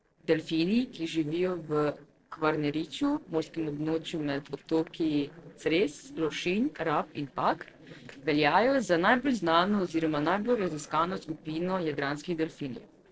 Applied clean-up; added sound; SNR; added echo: neural separator model SepFormer DNS4.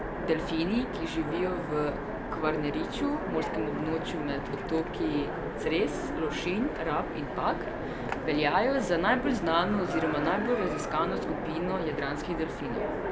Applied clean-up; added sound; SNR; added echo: none; Train; 3 dB; none.